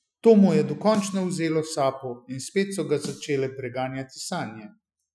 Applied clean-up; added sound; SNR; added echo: classical method Wiener filter.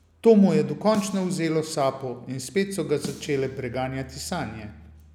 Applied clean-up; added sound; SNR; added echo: none; Snare drum; 19 dB; none.